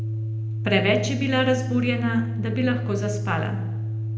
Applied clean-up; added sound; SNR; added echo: none; Organ; 2 dB; reverberation time 0.8 s.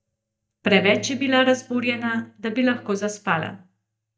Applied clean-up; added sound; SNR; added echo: neural mask model DeepFilterNet 3.